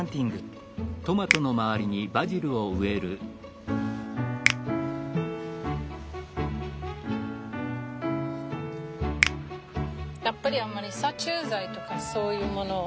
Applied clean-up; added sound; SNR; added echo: none; Finger snapping; 4 dB; none.